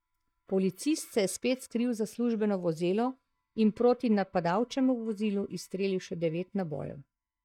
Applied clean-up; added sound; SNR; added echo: neural mask model DeepFilterNet 3.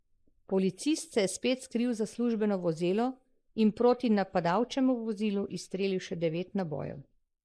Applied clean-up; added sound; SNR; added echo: neural mask model Resemble Enhance denoiser.